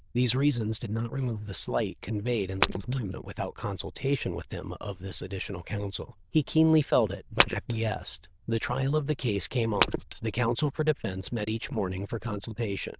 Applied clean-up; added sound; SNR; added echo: neural diffusion model UNIVERSE++.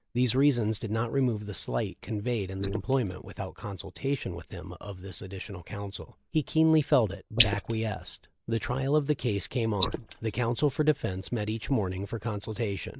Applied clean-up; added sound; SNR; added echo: neural mask model Resemble Enhance denoiser.